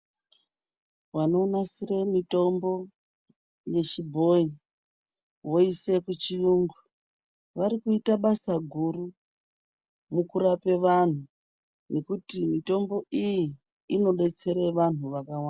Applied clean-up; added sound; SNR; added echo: none; none; none; none.